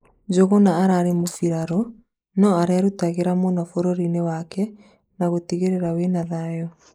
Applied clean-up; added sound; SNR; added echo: neural mask model Resemble Enhance denoiser.